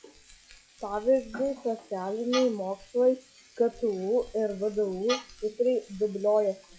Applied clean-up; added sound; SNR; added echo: classical method log-MMSE.